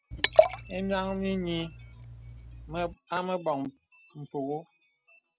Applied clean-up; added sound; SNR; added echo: none; Liquid; -4 dB; none.